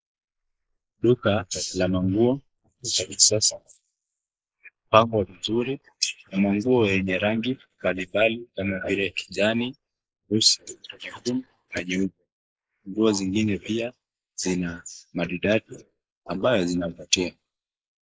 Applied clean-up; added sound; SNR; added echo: neural mask model Resemble Enhance denoiser.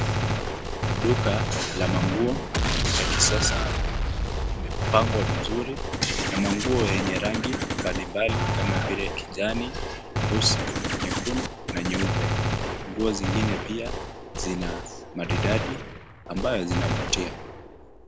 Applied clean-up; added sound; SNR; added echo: none; Gunshot, gunfire; -2 dB; none.